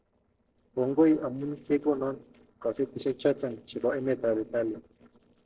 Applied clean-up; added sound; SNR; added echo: neural separator model SepFormer DNS4.